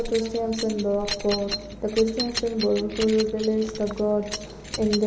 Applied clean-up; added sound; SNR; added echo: none; Keys jangling; 10 dB; reverberation time 2.1 s.